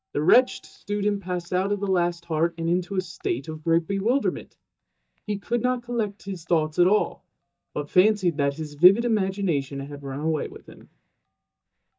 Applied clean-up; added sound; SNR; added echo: neural mask model DeepFilterNet 3.